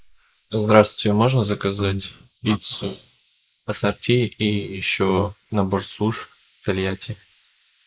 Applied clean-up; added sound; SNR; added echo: neural mask model Resemble Enhance denoiser.